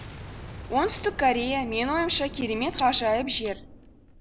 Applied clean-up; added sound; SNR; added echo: none; Boom; 14 dB; none.